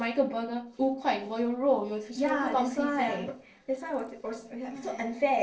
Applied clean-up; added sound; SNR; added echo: neural separator model SepFormer DNS4.